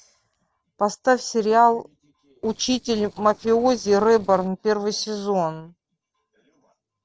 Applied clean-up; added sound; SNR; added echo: neural separator model SepFormer DNS4.